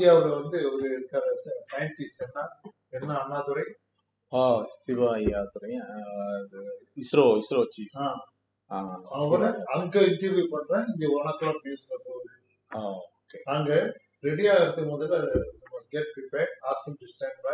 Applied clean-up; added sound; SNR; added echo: classical method spectral subtraction.